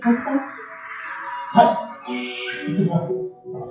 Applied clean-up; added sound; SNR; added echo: classical method WPE with log-MMSE.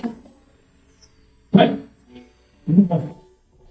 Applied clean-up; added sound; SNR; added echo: neural mask model DeepFilterNet 3.